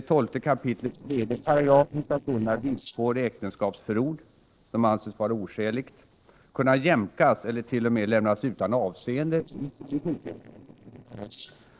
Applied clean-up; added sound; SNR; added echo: neural separator model SepFormer DNS4.